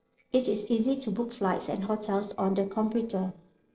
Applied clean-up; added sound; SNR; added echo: neural separator model SepFormer DNS4.